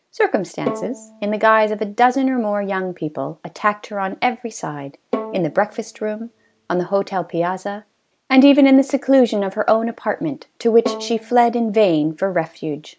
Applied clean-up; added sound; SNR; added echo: none; Bowed string instrument; 13 dB; none.